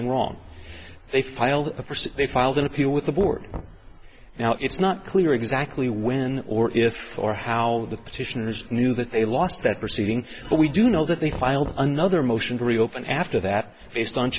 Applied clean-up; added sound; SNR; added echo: none; Knock; 18 dB; none.